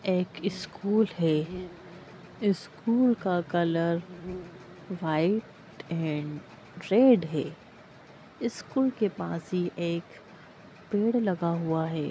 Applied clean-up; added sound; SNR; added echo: none; Insect; 17 dB; none.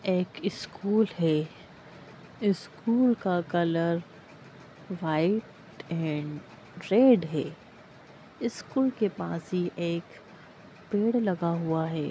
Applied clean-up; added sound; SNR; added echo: none; none; none; none.